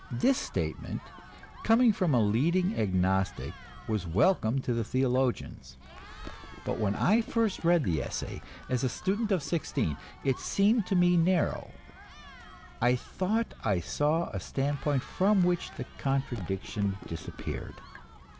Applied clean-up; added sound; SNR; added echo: none; Drip / Water tap, faucet + Cheering; 18 dB; none.